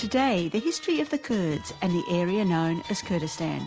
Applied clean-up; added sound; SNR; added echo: none; none; none; none.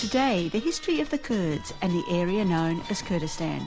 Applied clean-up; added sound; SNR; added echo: none; Livestock, farm animals, working animals + Gong; 15 dB; none.